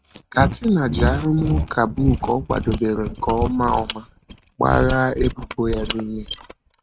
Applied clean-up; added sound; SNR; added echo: neural mask model RNNoise.